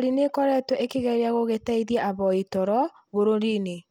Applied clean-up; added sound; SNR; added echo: none; none; none; none.